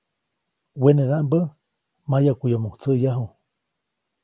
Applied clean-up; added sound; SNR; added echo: none; none; none; none.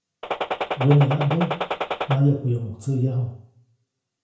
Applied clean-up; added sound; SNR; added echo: none; Gunshot, gunfire; 4 dB; reverberation time 0.5 s.